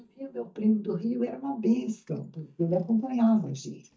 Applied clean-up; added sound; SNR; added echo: neural mask model DeepFilterNet 3.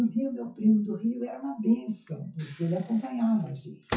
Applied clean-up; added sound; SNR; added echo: classical method WPE with log-MMSE.